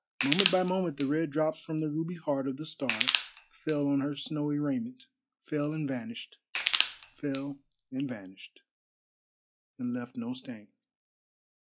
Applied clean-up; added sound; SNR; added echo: classical method log-MMSE.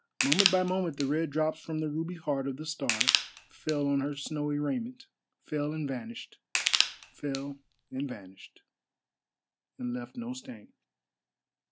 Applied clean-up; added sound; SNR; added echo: none; Crushing; -1 dB; none.